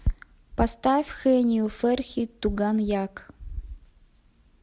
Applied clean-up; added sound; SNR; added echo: none; none; none; none.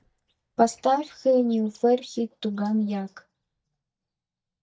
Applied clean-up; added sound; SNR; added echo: neural mask model DeepFilterNet 3.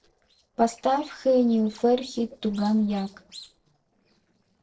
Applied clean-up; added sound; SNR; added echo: neural separator model SepFormer DNS4.